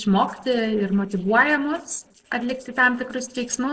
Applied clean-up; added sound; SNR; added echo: neural separator model SepFormer DNS4.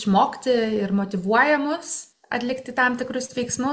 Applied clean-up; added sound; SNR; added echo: none; none; none; none.